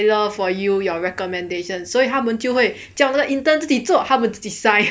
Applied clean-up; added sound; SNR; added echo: none; none; none; none.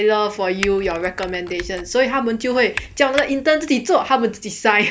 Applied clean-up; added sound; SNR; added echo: none; Typing; 14 dB; none.